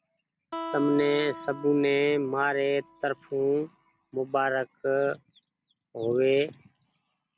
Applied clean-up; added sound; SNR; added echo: none; Acoustic guitar; 14 dB; none.